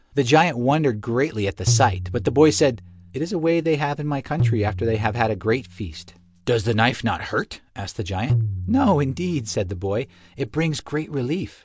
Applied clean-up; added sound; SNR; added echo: none; Tabla; 7 dB; none.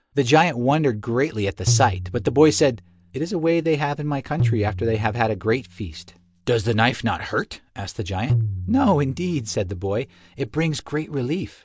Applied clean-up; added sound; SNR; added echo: neural mask model DeepFilterNet 3.